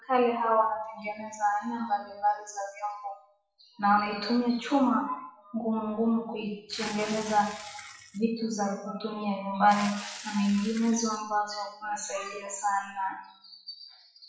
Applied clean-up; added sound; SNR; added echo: classical method WPE with log-MMSE.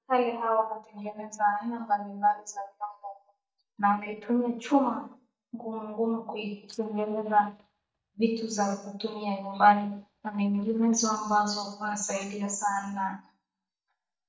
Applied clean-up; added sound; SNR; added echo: neural mask model DeepFilterNet 3.